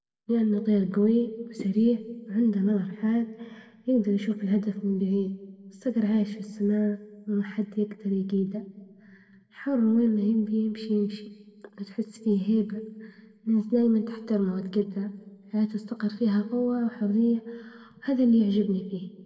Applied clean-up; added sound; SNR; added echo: none; none; none; reverberation time 1.0 s.